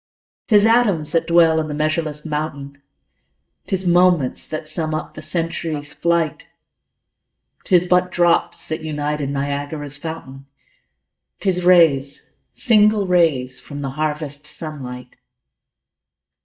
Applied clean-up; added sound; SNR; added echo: neural mask model DeepFilterNet 3.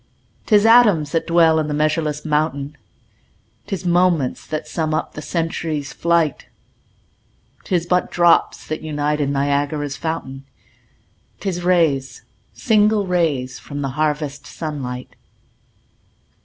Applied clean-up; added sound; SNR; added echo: none; none; none; none.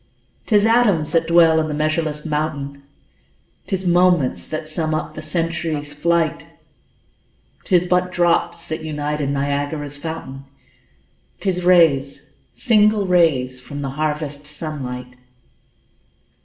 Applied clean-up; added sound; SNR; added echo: none; Wind instrument, woodwind instrument; 18 dB; reverberation time 0.5 s.